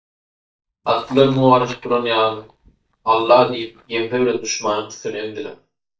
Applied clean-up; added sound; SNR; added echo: neural mask model DeepFilterNet 3.